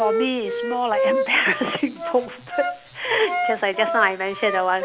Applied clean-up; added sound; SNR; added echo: none; Wind instrument, woodwind instrument; 4 dB; none.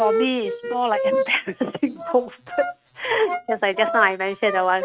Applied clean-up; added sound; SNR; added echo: neural mask model RNNoise.